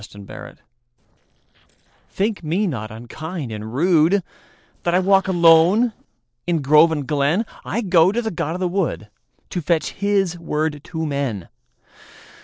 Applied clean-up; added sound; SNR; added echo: neural separator model SepFormer DNS4.